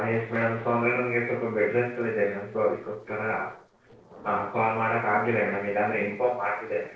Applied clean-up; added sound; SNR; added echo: neural separator model SepFormer DNS4.